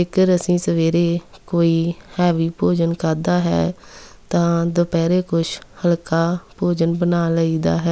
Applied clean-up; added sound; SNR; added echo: none; none; none; none.